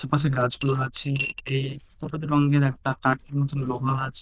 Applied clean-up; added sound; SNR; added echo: neural diffusion model UNIVERSE++.